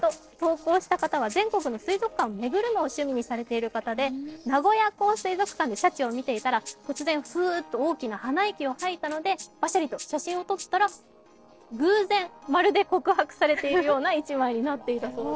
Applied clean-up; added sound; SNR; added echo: neural separator model SepFormer DNS4.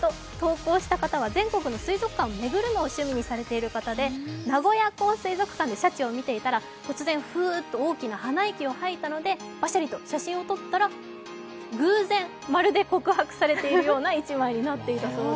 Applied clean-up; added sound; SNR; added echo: none; none; none; none.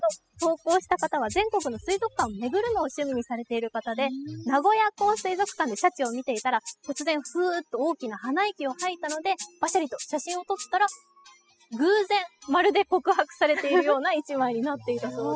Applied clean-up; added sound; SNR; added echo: classical method spectral subtraction.